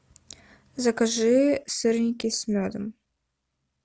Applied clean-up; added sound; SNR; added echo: none; none; none; none.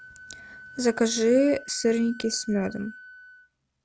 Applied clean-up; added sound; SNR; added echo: none; Wind instrument, woodwind instrument; 19 dB; none.